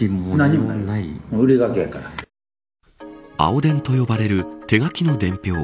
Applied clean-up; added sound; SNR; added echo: none; none; none; none.